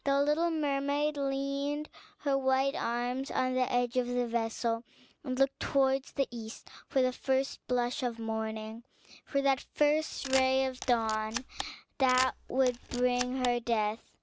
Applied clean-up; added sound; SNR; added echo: none; Camera; 10 dB; none.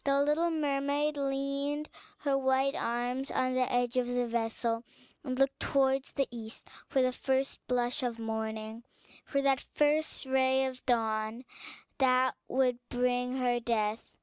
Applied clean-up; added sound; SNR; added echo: none; none; none; none.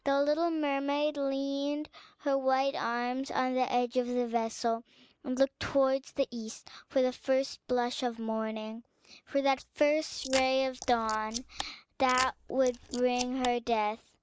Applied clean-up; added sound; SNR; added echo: neural mask model Resemble Enhance denoiser.